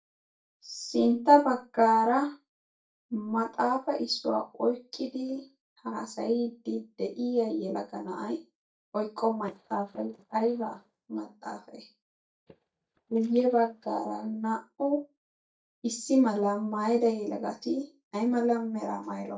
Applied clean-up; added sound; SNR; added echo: neural mask model DeepFilterNet 3.